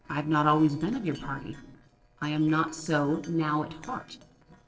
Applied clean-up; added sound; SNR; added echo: neural separator model SepFormer DNS4.